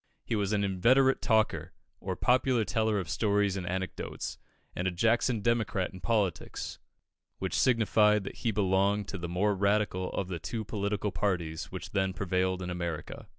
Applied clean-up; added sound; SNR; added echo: none; none; none; none.